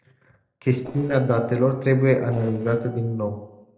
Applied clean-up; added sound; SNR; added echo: neural separator model SepFormer DNS4.